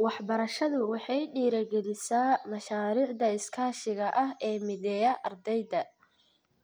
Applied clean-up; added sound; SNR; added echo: none; none; none; none.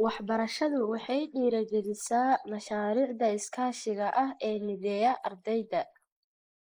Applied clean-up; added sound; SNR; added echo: neural mask model Resemble Enhance denoiser.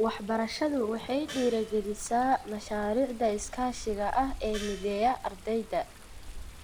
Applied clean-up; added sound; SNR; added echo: none; Gong + Water; 13 dB; none.